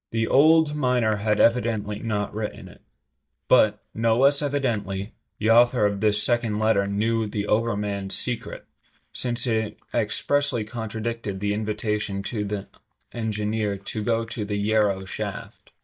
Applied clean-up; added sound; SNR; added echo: neural mask model DeepFilterNet 3.